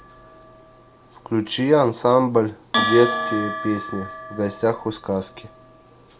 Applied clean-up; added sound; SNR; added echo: none; Bell; 8 dB; none.